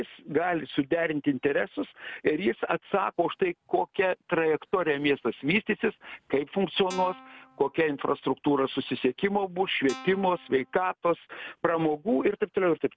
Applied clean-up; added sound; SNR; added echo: none; Guitar; 17 dB; none.